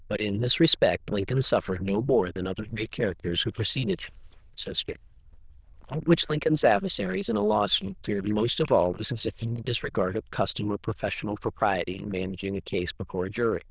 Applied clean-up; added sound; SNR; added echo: neural diffusion model UNIVERSE++.